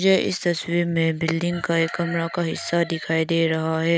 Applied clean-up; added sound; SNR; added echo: none; none; none; none.